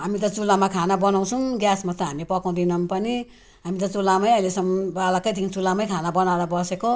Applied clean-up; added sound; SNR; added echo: none; none; none; none.